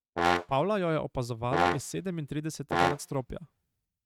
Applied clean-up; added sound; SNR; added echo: neural mask model RNNoise.